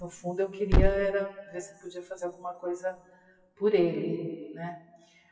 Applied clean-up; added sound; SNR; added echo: classical method WPE with log-MMSE.